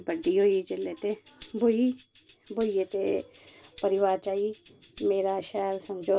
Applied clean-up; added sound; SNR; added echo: none; Tambourine; 11 dB; none.